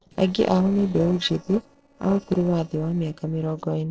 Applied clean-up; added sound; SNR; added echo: neural separator model SepFormer DNS4.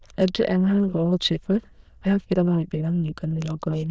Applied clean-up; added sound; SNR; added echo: neural diffusion model UNIVERSE++.